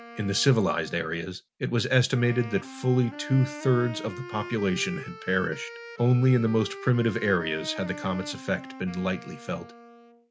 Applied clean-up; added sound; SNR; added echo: none; Wind instrument, woodwind instrument; 15 dB; none.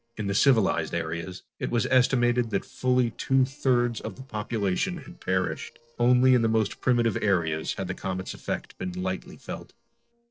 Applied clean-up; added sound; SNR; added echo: neural separator model SepFormer DNS4.